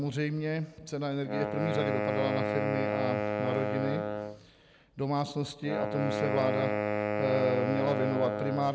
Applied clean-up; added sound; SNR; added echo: none; Wind instrument, woodwind instrument; 0 dB; none.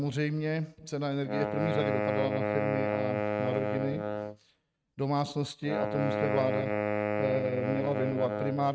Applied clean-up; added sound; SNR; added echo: neural mask model RNNoise.